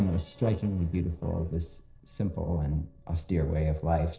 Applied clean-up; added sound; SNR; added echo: neural separator model SepFormer DNS4.